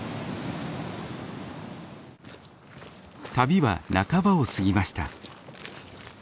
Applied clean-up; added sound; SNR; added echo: none; none; none; none.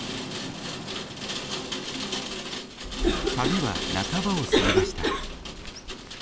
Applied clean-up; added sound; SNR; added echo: none; Rain + Cough; -4 dB; none.